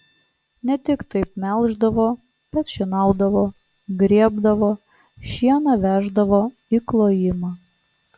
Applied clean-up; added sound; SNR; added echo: none; none; none; none.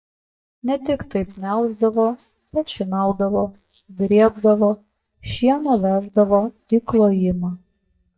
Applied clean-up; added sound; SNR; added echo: neural mask model DeepFilterNet 3.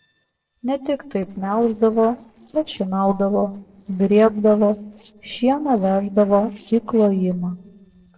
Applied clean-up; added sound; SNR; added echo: neural separator model SepFormer DNS4.